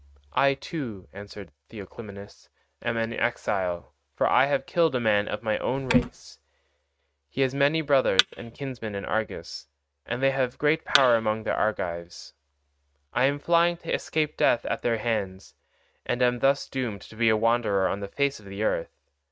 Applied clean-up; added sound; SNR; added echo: neural mask model RNNoise.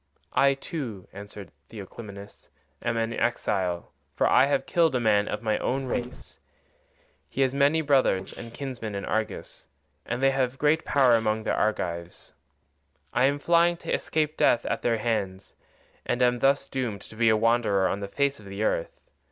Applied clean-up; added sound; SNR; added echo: neural separator model SepFormer DNS4.